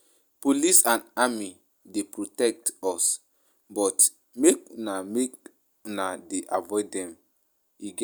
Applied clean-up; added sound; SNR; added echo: none; none; none; none.